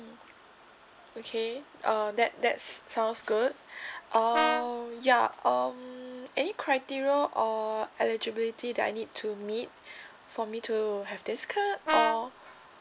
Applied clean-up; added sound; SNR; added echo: none; Brass instrument; 1 dB; none.